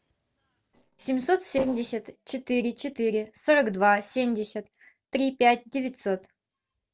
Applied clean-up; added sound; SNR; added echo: neural separator model SepFormer DNS4.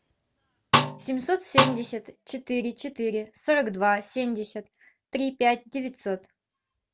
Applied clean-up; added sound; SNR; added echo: none; Snare drum; -3 dB; none.